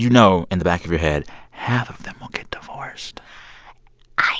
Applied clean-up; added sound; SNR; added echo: none; none; none; none.